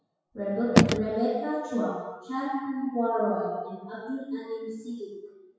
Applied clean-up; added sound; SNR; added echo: classical method WPE with log-MMSE.